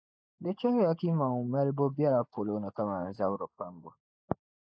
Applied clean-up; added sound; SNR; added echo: neural mask model Resemble Enhance denoiser.